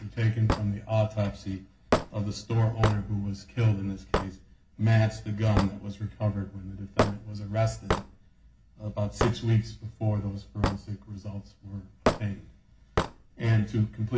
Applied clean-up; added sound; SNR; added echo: none; Hammer / Wood; 5 dB; reverberation time 0.4 s.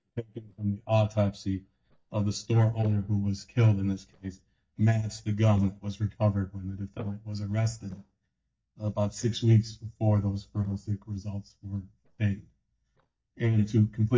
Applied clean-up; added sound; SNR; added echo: neural mask model DeepFilterNet 3.